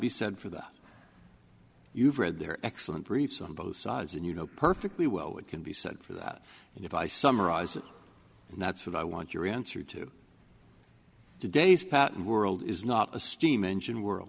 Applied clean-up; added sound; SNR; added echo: none; none; none; none.